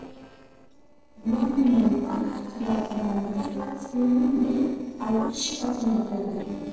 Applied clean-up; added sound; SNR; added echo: neural separator model SepFormer DNS4.